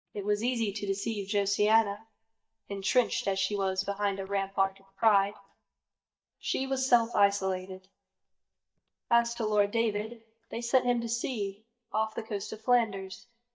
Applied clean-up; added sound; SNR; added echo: neural mask model DeepFilterNet 3.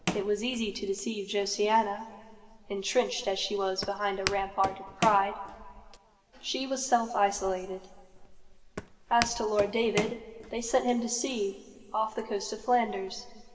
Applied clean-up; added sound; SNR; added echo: none; Walk, footsteps; 12 dB; reverberation time 1.5 s.